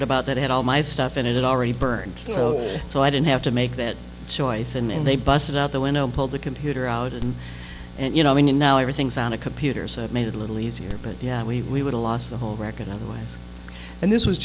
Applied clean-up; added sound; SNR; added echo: none; Crack; 17 dB; none.